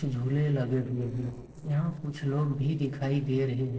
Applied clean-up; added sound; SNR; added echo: neural separator model SepFormer DNS4.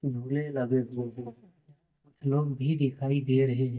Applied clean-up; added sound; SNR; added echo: neural mask model DeepFilterNet 3.